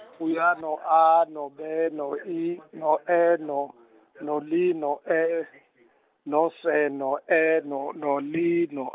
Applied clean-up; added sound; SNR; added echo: none; none; none; none.